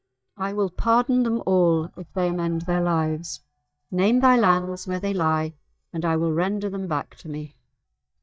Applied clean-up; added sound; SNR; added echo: neural mask model DeepFilterNet 3.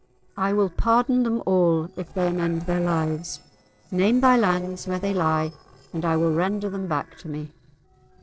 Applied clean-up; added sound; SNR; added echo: neural separator model SepFormer DNS4.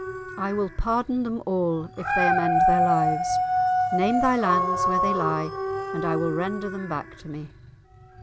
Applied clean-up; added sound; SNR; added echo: none; Dog; -2 dB; none.